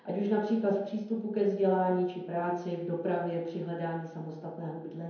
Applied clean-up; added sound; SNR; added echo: none; none; none; reverberation time 0.9 s.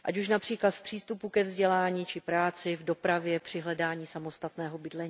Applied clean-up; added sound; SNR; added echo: none; none; none; none.